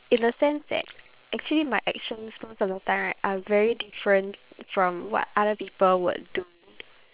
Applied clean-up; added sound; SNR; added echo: neural separator model SepFormer WHAM!.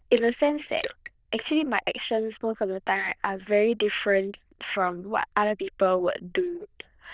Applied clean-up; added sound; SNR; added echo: neural diffusion model UNIVERSE++.